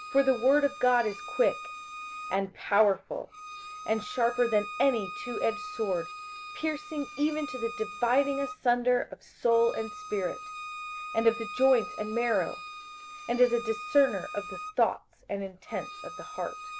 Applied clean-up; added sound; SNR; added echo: none; Bowed string instrument; 12 dB; none.